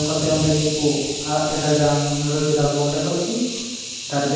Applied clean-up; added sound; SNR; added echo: none; Hiss; 8 dB; reverberation time 1.2 s.